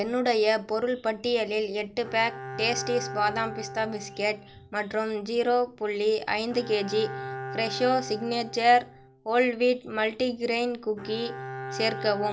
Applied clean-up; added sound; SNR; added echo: none; Bowed string instrument; 13 dB; none.